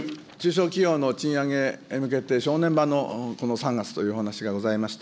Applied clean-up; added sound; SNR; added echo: none; none; none; none.